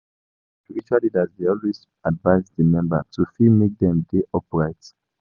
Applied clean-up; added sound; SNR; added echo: none; none; none; none.